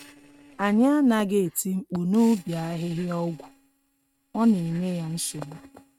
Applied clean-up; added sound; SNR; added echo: neural mask model RNNoise.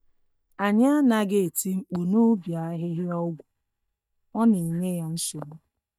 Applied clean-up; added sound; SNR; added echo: neural mask model DeepFilterNet 3.